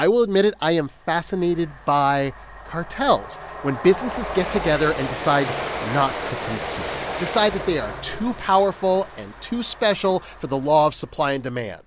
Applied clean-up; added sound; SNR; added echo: none; Train; 10 dB; none.